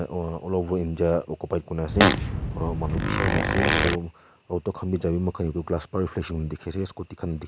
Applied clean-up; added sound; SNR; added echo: none; Fart; -5 dB; none.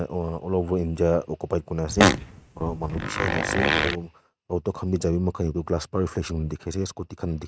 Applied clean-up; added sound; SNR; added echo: neural mask model RNNoise.